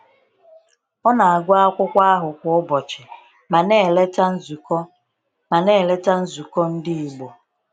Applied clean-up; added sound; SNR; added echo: none; none; none; none.